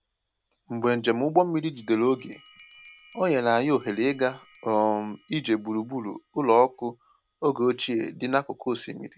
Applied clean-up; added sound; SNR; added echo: none; Bell; 19 dB; none.